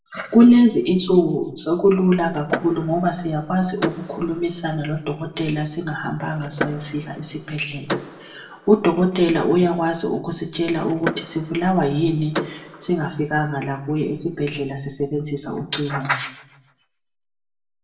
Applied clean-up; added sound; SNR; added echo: none; Door / Car; 13 dB; reverberation time 0.6 s.